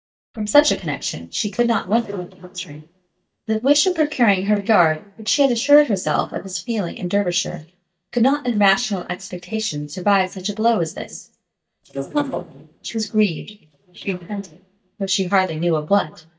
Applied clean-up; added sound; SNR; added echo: neural mask model DeepFilterNet 3.